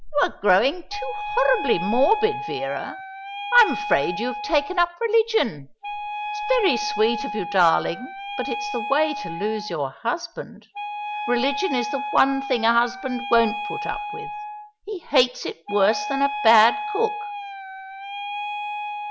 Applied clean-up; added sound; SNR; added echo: none; Wind instrument, woodwind instrument; 7 dB; none.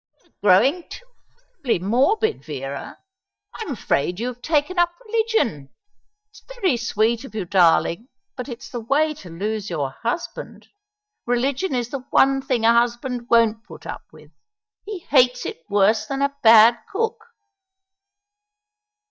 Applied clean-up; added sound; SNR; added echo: neural mask model DeepFilterNet 3.